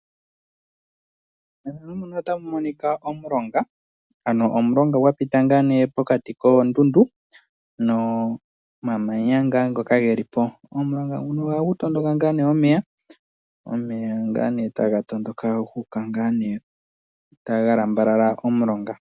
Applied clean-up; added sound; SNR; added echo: none; none; none; none.